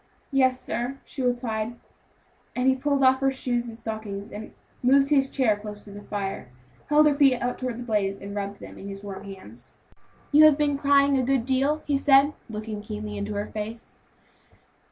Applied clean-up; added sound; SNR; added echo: none; none; none; none.